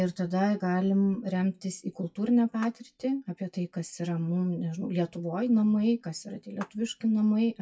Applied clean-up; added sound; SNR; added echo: classical method WPE with log-MMSE.